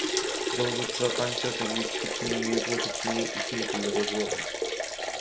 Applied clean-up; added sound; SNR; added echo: none; Liquid; -2 dB; reverberation time 0.4 s.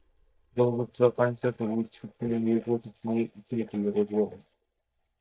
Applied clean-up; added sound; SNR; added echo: neural mask model DeepFilterNet 3.